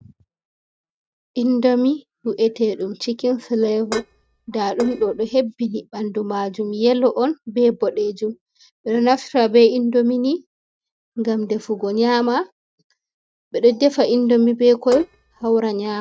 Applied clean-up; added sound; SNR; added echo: neural mask model RNNoise.